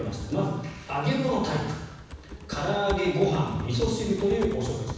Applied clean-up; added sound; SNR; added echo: none; Typing; 12 dB; reverberation time 1.1 s.